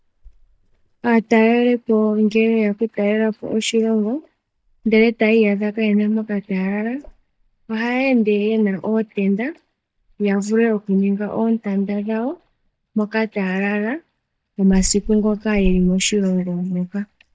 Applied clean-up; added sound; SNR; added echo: neural mask model DeepFilterNet 3.